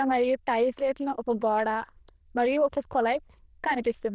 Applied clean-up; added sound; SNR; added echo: neural diffusion model UNIVERSE++.